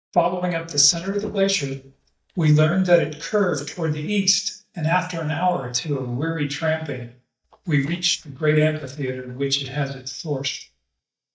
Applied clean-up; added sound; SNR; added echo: neural mask model DeepFilterNet 3.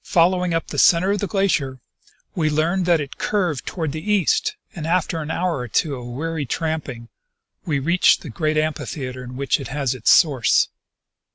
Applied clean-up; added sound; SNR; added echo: none; none; none; none.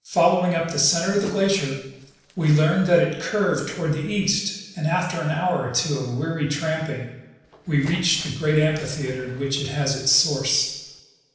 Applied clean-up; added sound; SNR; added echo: neural separator model SepFormer DNS4.